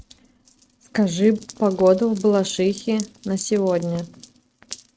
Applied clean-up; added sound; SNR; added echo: neural mask model RNNoise.